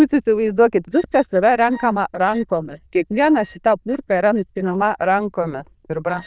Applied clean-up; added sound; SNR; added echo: neural diffusion model UNIVERSE++.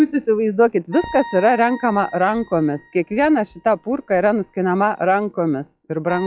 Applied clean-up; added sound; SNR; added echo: classical method log-MMSE.